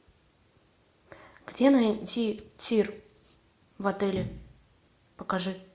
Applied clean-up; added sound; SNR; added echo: none; none; none; none.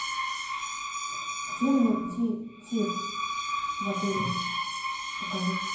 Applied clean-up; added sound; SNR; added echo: none; Screech; 1 dB; reverberation time 0.9 s.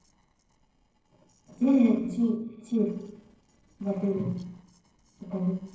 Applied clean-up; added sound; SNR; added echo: neural separator model SepFormer DNS4.